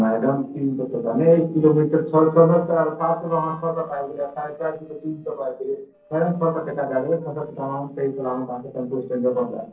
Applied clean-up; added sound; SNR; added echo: neural separator model SepFormer DNS4.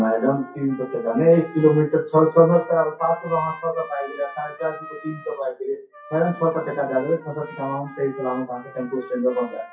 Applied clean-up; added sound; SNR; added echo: classical method WPE with log-MMSE.